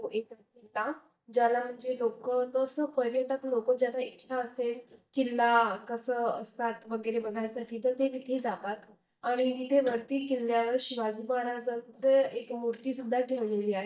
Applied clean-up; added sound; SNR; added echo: neural mask model DeepFilterNet 3.